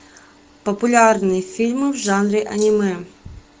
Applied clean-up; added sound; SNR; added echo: none; Rattle (instrument); 16 dB; none.